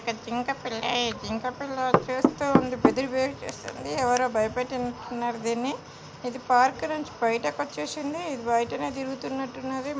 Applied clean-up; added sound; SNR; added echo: none; Knock / Wood; 0 dB; none.